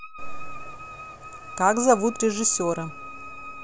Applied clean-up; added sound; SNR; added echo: none; Wind instrument, woodwind instrument; 15 dB; none.